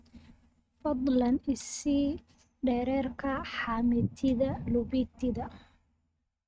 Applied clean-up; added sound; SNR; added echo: neural mask model RNNoise.